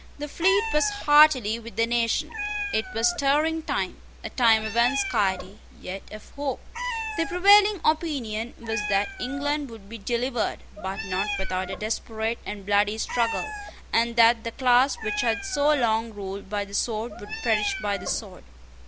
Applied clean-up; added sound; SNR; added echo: none; Meow; 10 dB; none.